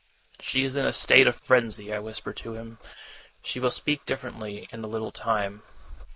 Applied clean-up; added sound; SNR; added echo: neural mask model Resemble Enhance denoiser.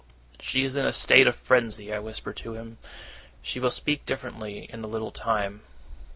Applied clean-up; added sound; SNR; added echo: none; none; none; none.